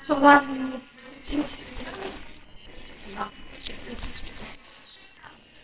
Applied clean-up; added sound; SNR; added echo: neural separator model SepFormer WHAMR!.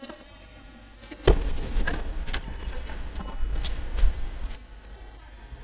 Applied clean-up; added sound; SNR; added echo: neural mask model DeepFilterNet 3.